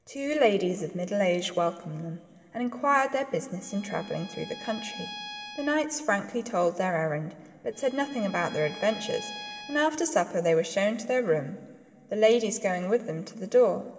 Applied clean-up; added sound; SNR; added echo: none; Bowed string instrument; 15 dB; reverberation time 2.7 s.